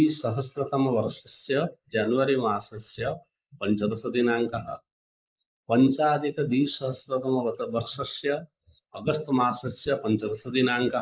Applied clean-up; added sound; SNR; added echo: neural mask model Resemble Enhance denoiser.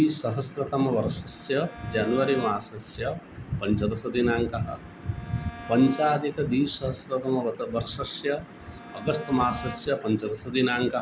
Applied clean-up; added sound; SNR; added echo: none; Bowed string instrument; 18 dB; none.